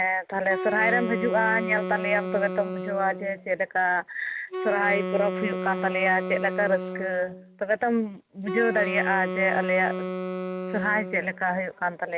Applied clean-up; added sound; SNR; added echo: none; Wind instrument, woodwind instrument; 5 dB; none.